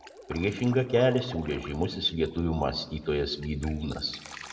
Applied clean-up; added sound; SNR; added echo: none; Drip; 19 dB; reverberation time 0.9 s.